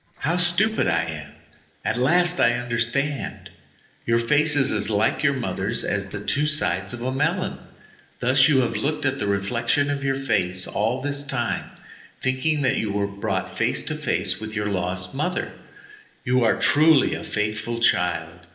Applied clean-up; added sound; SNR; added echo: neural separator model SepFormer DNS4.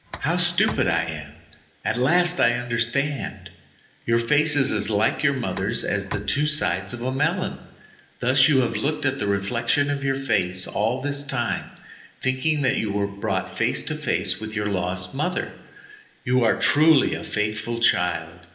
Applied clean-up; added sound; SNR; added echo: none; Tick; 14 dB; reverberation time 0.8 s.